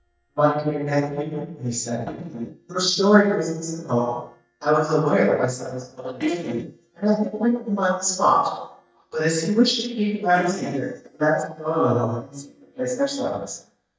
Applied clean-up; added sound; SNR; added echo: neural mask model DeepFilterNet 3.